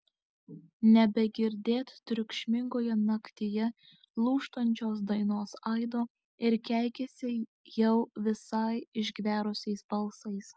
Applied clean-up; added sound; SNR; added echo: none; none; none; none.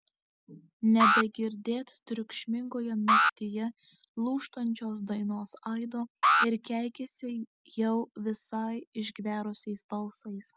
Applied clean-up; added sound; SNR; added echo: none; Alarm; -3 dB; none.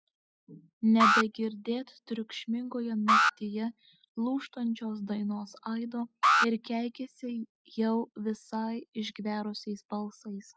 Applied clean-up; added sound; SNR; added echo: classical method log-MMSE.